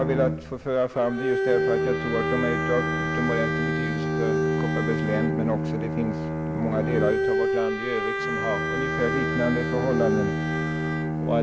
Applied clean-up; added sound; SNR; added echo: none; Bowed string instrument + Bowed string instrument; -3 dB; none.